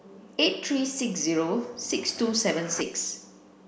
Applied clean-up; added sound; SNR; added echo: none; Zipper (clothing); 19 dB; none.